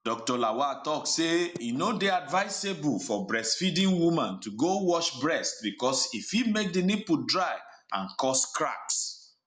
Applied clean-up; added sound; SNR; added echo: none; none; none; none.